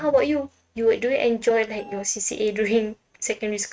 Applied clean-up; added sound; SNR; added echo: neural mask model RNNoise.